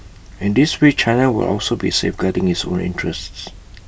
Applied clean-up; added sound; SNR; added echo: none; none; none; none.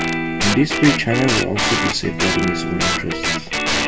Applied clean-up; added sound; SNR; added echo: none; Guitar; -1 dB; reverberation time 1.0 s.